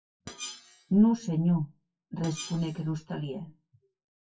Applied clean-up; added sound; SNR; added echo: classical method WPE with log-MMSE.